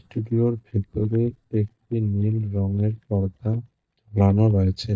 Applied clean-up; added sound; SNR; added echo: neural mask model DeepFilterNet 3.